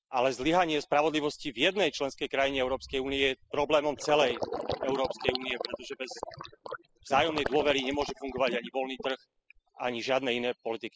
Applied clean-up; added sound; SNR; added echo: classical method spectral subtraction.